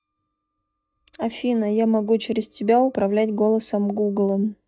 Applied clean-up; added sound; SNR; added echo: neural mask model DeepFilterNet 3.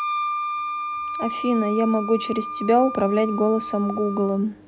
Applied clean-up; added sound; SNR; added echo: none; Wind instrument, woodwind instrument; 6 dB; none.